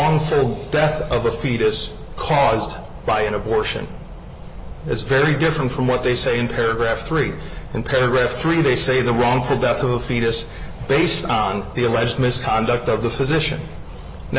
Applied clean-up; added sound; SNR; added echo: none; none; none; none.